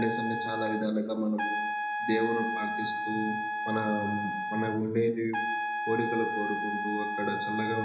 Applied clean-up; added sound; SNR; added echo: none; Trumpet; 1 dB; reverberation time 1.0 s.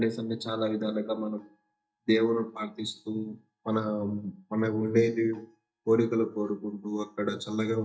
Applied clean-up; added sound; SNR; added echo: neural mask model DeepFilterNet 3.